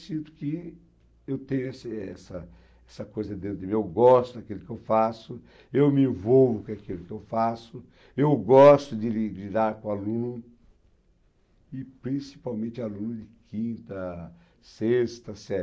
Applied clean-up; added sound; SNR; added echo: none; none; none; none.